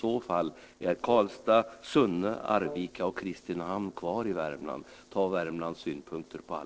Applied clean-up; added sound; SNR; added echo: neural separator model SepFormer DNS4.